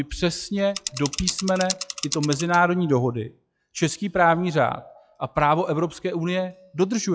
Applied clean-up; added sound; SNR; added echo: classical method log-MMSE.